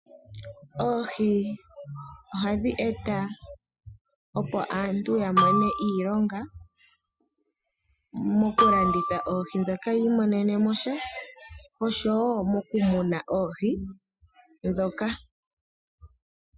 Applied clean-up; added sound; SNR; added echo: classical method spectral subtraction.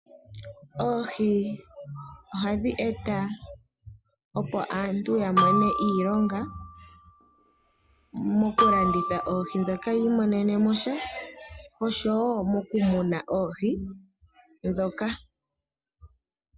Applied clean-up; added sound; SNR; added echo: none; Glockenspiel; 2 dB; none.